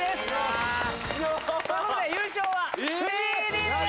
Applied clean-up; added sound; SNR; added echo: none; none; none; none.